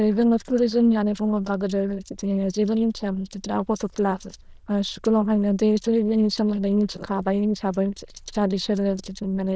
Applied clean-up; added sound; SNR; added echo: neural diffusion model UNIVERSE++.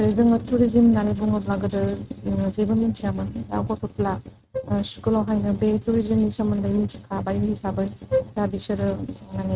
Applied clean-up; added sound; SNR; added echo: neural mask model RNNoise.